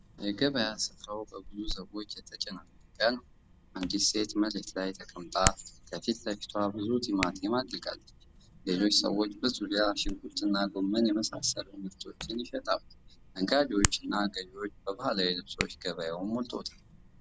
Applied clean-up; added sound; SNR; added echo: none; Hands; 9 dB; none.